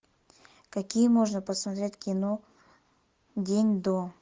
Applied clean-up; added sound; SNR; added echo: none; none; none; none.